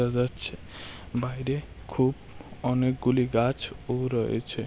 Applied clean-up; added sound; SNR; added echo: none; none; none; none.